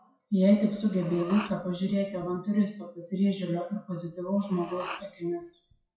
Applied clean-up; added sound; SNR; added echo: classical method WPE with log-MMSE.